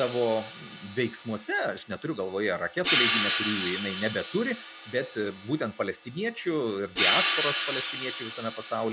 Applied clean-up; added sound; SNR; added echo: none; Hi-hat; 2 dB; none.